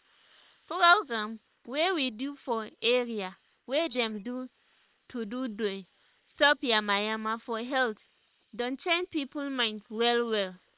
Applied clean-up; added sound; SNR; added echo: neural separator model SepFormer WHAM!.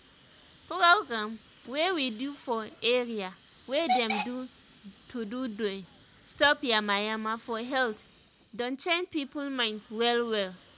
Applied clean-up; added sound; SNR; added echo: none; Hiss / Alarm / Train; 12 dB; none.